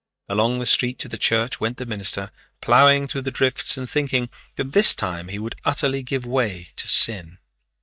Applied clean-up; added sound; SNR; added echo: neural mask model DeepFilterNet 3.